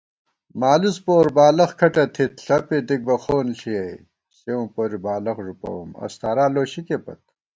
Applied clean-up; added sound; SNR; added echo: none; none; none; none.